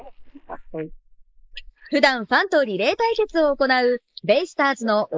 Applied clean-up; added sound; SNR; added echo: neural mask model Resemble Enhance denoiser.